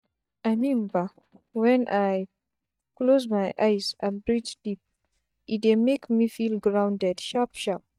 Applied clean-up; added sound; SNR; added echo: neural mask model DeepFilterNet 3.